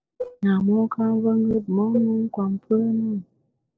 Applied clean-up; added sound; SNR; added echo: neural separator model SepFormer DNS4.